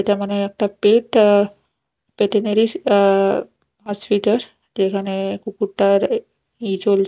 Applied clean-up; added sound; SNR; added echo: none; none; none; none.